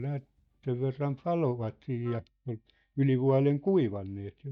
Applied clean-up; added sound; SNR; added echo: neural mask model DeepFilterNet 3.